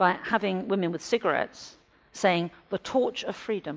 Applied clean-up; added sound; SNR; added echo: none; none; none; none.